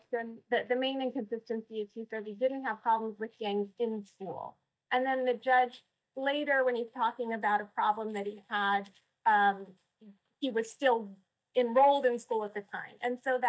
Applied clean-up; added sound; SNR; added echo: neural mask model DeepFilterNet 3.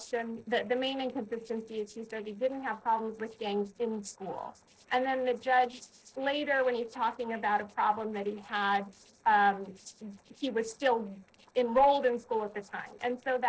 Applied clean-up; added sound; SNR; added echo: neural separator model SepFormer DNS4.